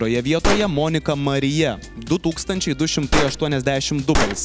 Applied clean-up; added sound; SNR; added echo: none; Gunshot, gunfire; 5 dB; none.